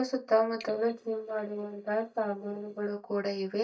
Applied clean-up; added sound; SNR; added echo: neural mask model DeepFilterNet 3.